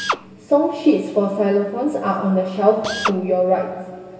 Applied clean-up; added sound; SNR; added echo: none; Drill; 12 dB; reverberation time 2.3 s.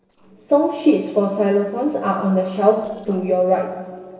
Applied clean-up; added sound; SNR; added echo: neural separator model SepFormer DNS4.